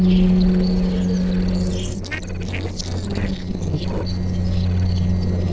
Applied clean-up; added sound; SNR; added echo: neural separator model SepFormer DNS4.